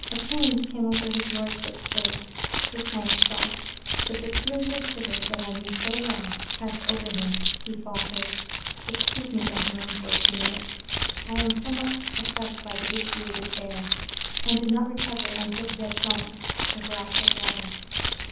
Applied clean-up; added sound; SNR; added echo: none; Keys jangling; -3 dB; reverberation time 0.8 s.